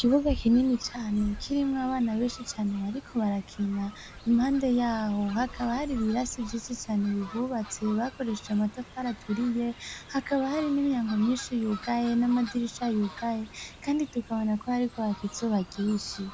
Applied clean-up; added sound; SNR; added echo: none; Fowl; 16 dB; none.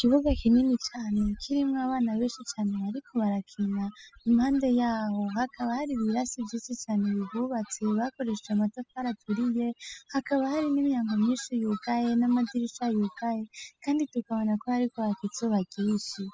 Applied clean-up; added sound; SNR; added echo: classical method spectral subtraction.